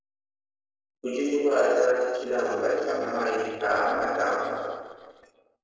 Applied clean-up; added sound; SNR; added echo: neural separator model SepFormer DNS4.